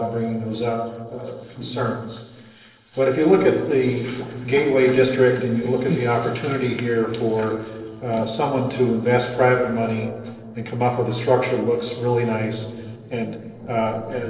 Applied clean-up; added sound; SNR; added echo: neural separator model SepFormer DNS4.